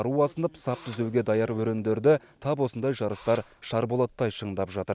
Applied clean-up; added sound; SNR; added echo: none; Engine / Drill; 20 dB; none.